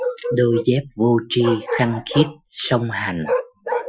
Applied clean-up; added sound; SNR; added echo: classical method Wiener filter.